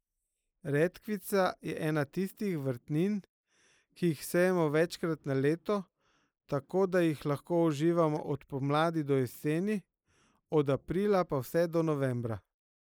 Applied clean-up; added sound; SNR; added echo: neural mask model Resemble Enhance denoiser.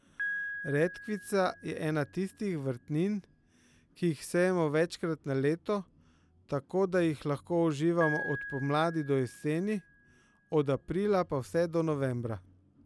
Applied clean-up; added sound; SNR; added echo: none; Piano; 14 dB; none.